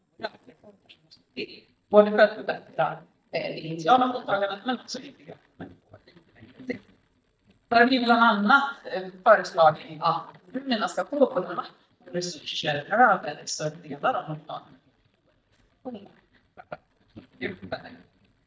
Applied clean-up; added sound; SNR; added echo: neural mask model DeepFilterNet 3.